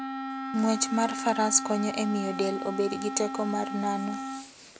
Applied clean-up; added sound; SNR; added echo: none; Wind instrument, woodwind instrument; 6 dB; none.